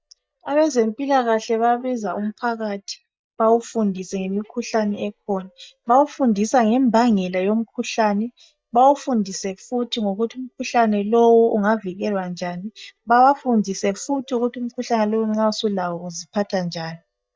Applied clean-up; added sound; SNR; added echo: neural mask model DeepFilterNet 3.